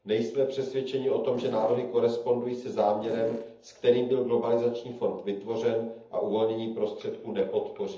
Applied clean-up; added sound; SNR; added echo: none; Fart; 14 dB; reverberation time 0.7 s.